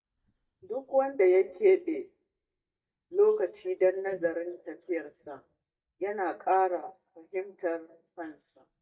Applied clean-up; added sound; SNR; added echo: neural mask model DeepFilterNet 3.